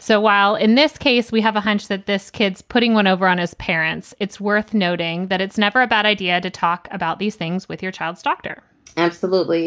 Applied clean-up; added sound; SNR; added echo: none; none; none; none.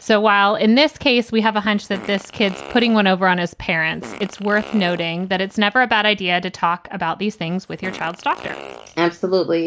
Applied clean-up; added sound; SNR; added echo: none; Fart; 18 dB; none.